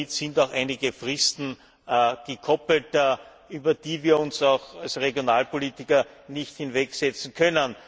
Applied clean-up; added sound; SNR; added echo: none; none; none; none.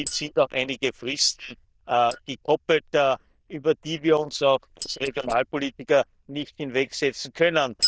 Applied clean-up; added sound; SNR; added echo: neural diffusion model UNIVERSE++.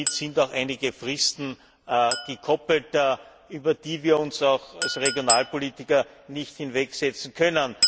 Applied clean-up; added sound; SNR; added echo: none; Chink, clink; 7 dB; none.